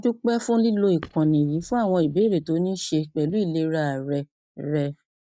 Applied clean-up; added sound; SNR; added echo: neural mask model DeepFilterNet 3.